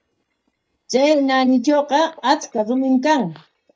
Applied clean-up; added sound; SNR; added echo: neural mask model DeepFilterNet 3.